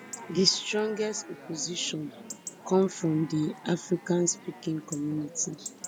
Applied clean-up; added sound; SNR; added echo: none; Chatter / Chirp, tweet / Livestock, farm animals, working animals; 15 dB; none.